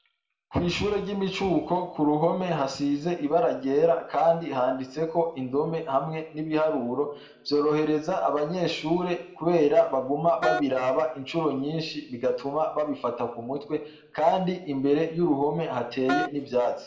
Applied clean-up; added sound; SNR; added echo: none; Wind instrument, woodwind instrument; 5 dB; reverberation time 0.7 s.